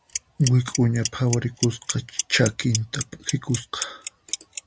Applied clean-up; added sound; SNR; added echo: none; Clock; 9 dB; none.